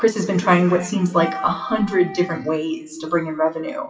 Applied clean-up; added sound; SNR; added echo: classical method WPE with log-MMSE.